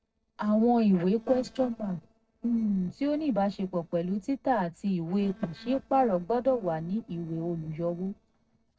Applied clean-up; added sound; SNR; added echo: neural separator model SepFormer DNS4.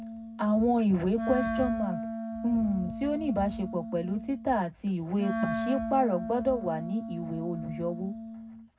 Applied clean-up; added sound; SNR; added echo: none; Wind instrument, woodwind instrument; 6 dB; reverberation time 0.3 s.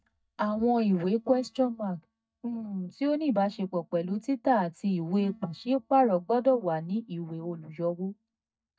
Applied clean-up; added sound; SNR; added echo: neural mask model DeepFilterNet 3.